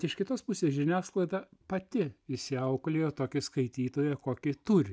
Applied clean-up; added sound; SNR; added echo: none; none; none; none.